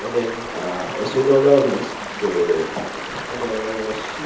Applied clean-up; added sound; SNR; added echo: none; Stream; 9 dB; reverberation time 0.7 s.